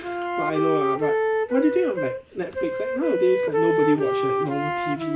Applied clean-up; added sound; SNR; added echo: none; Wind instrument, woodwind instrument; -2 dB; none.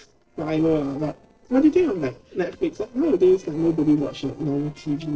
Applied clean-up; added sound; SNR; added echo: neural separator model SepFormer DNS4.